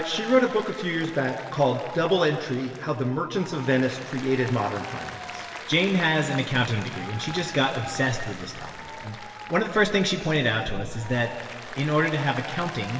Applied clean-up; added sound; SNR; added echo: none; Applause; 13 dB; reverberation time 2.3 s.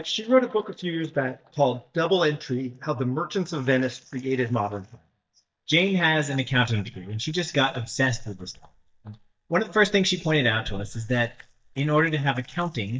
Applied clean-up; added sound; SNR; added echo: neural mask model DeepFilterNet 3.